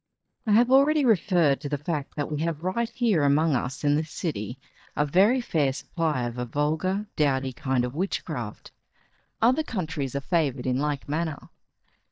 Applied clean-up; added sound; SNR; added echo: neural mask model DeepFilterNet 3.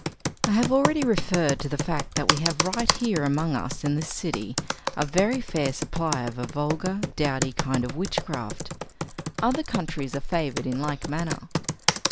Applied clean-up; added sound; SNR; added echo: none; Computer keyboard; 4 dB; none.